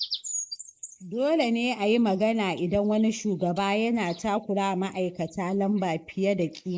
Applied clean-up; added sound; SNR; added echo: neural mask model Resemble Enhance denoiser.